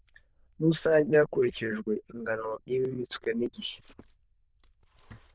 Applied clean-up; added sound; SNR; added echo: neural diffusion model UNIVERSE++.